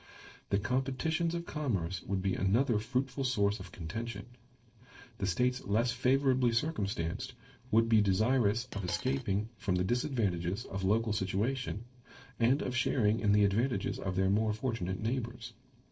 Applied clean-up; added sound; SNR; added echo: neural separator model SepFormer DNS4.